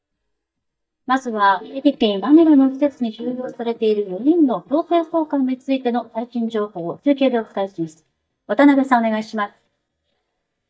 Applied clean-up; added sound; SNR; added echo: neural mask model DeepFilterNet 3.